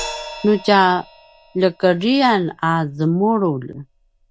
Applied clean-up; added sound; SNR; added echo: none; Crash cymbal; 18 dB; none.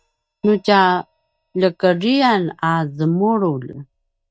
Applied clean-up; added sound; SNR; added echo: neural mask model RNNoise.